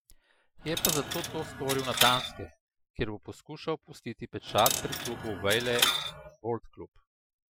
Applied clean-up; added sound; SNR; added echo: classical method Wiener filter.